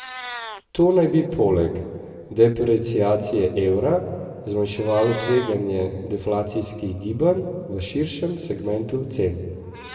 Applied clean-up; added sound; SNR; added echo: none; Meow; 20 dB; reverberation time 2.1 s.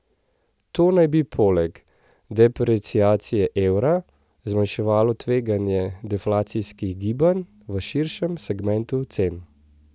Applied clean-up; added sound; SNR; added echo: none; none; none; none.